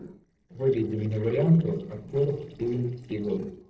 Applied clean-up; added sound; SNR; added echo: neural separator model SepFormer DNS4.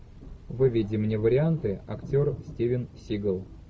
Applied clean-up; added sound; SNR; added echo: none; none; none; none.